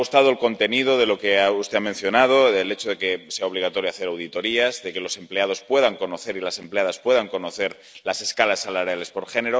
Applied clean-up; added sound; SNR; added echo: none; none; none; none.